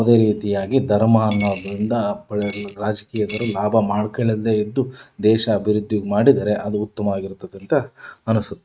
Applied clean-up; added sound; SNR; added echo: neural mask model RNNoise.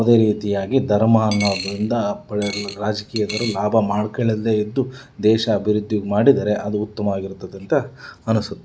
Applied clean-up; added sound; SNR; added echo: none; Coin (dropping); 12 dB; none.